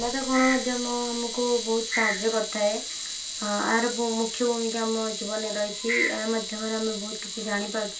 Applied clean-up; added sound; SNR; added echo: none; Camera; 7 dB; reverberation time 0.2 s.